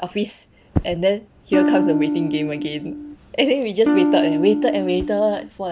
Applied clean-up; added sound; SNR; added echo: none; Electric guitar / Strum; 0 dB; none.